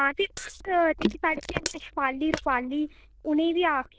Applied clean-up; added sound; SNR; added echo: neural diffusion model UNIVERSE++.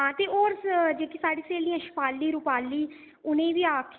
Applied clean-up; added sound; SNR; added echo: none; none; none; none.